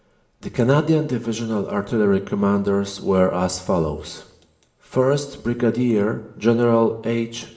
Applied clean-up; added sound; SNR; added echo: none; none; none; reverberation time 0.8 s.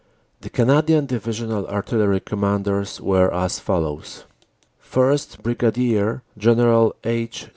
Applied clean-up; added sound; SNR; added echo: none; none; none; none.